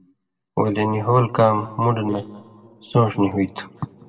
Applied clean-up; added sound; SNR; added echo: neural separator model SepFormer DNS4.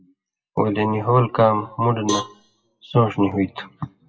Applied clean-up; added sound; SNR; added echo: classical method WPE with log-MMSE.